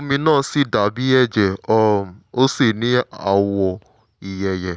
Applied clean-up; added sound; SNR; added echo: none; none; none; none.